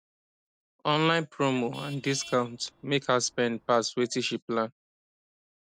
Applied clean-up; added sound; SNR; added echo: none; Traffic noise, roadway noise / Vehicle horn, car horn, honking; 20 dB; none.